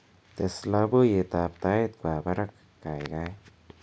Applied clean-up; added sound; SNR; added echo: none; none; none; none.